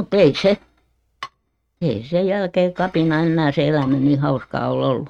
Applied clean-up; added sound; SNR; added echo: neural mask model RNNoise.